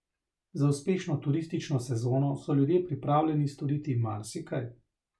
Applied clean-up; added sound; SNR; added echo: none; none; none; none.